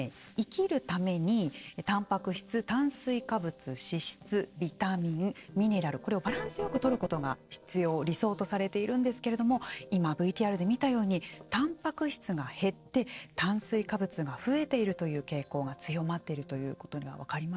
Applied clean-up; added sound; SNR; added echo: neural separator model SepFormer DNS4.